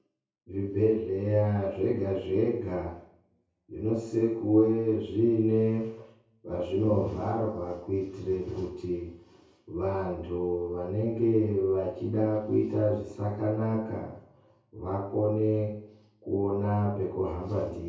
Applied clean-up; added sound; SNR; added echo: none; none; none; reverberation time 0.6 s.